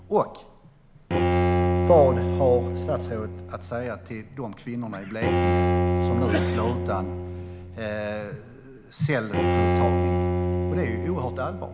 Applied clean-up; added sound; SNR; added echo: none; Bowed string instrument; -3 dB; none.